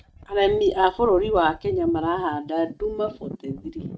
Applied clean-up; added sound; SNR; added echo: neural mask model RNNoise.